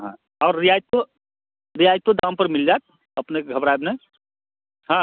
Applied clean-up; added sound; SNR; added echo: none; none; none; none.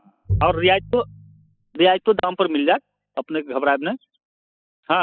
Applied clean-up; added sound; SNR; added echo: classical method spectral subtraction.